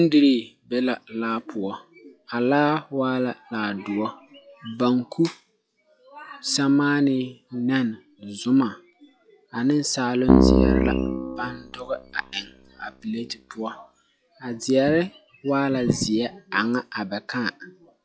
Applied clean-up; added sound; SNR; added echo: classical method log-MMSE.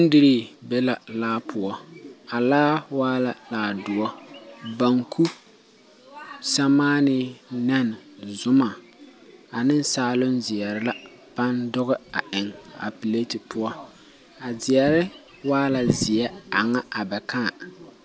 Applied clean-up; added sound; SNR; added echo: none; none; none; none.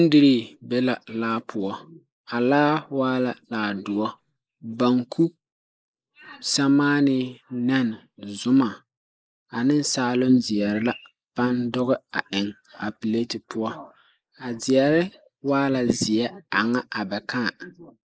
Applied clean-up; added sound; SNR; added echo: neural mask model Resemble Enhance denoiser.